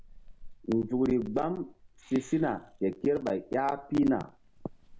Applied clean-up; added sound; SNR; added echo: none; Meow / Purr; 19 dB; none.